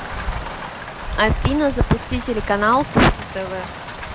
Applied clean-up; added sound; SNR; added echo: none; Rain; 8 dB; none.